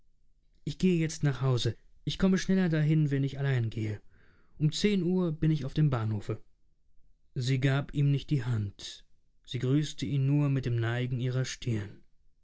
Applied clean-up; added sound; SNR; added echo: none; none; none; none.